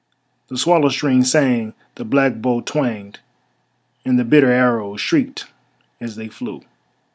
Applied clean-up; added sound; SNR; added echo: none; none; none; none.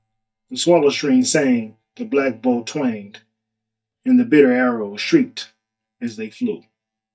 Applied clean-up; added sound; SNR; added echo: neural mask model DeepFilterNet 3.